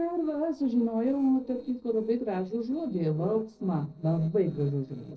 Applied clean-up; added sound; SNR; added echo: neural separator model SepFormer DNS4.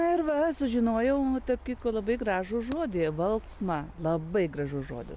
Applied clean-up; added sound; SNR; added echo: none; none; none; none.